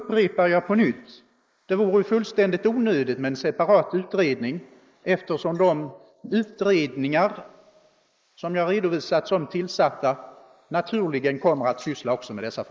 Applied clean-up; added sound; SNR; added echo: neural mask model Resemble Enhance denoiser.